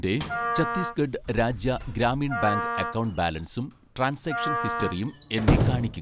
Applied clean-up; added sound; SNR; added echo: none; Wind instrument, woodwind instrument + Squeak / Slam / Wood; 1 dB; none.